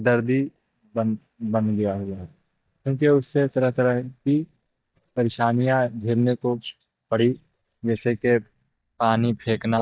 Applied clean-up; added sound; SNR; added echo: neural mask model DeepFilterNet 3.